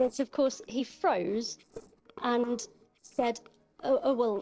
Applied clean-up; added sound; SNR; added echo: neural separator model SepFormer DNS4.